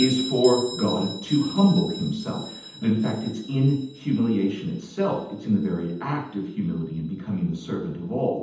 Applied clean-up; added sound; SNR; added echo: none; Bell; 15 dB; reverberation time 0.8 s.